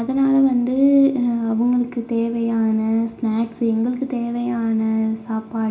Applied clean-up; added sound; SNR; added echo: none; none; none; reverberation time 0.4 s.